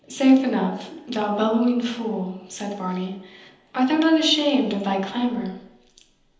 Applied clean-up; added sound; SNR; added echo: none; none; none; reverberation time 0.9 s.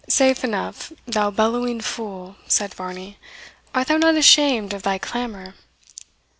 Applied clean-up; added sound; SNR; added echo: none; none; none; none.